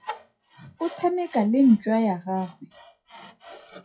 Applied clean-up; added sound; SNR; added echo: classical method WPE with log-MMSE.